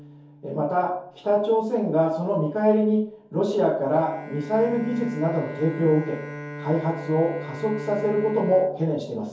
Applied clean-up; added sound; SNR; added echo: none; Bowed string instrument; 15 dB; reverberation time 0.6 s.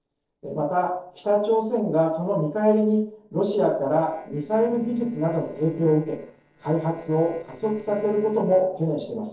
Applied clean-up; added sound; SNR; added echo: neural separator model SepFormer DNS4.